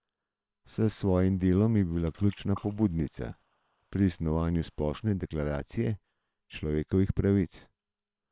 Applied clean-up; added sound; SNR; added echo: neural separator model SepFormer WHAM!.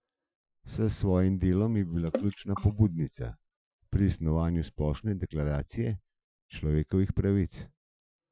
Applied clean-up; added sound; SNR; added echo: classical method Wiener filter.